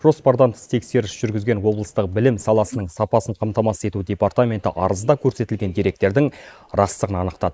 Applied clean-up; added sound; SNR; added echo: neural mask model Resemble Enhance denoiser.